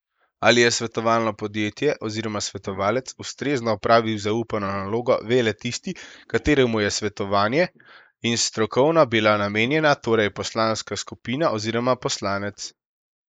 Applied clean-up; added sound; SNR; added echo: neural mask model Resemble Enhance denoiser.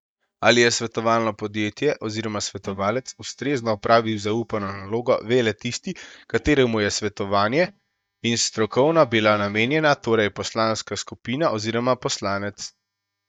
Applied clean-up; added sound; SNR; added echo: neural mask model DeepFilterNet 3.